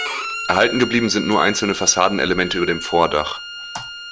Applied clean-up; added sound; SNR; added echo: none; Bowed string instrument; 10 dB; none.